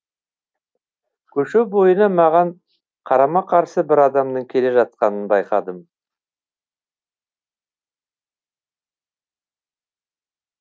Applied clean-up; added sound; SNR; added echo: none; none; none; none.